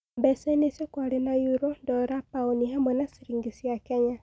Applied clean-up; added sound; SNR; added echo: none; none; none; none.